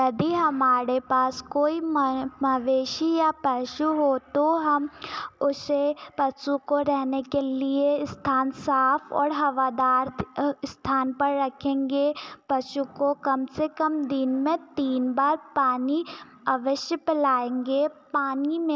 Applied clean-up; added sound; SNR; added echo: none; none; none; none.